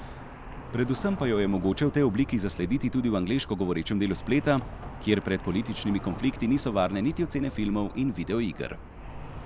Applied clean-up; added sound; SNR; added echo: none; Traffic noise, roadway noise; 12 dB; none.